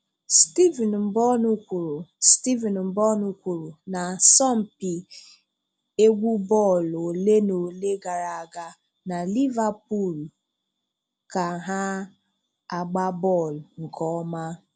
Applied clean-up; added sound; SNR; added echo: none; none; none; none.